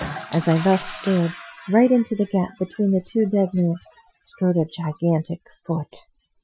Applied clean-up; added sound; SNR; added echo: classical method Wiener filter.